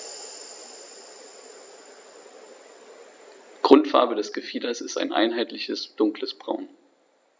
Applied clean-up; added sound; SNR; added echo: none; none; none; none.